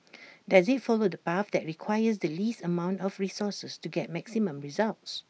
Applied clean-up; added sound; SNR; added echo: none; none; none; none.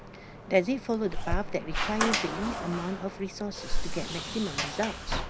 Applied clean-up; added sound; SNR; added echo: none; Sliding door + Zipper (clothing); 0 dB; none.